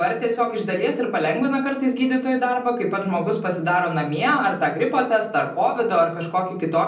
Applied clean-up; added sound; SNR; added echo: none; none; none; reverberation time 0.6 s.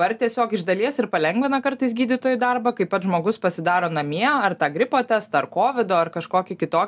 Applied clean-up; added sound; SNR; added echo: none; none; none; none.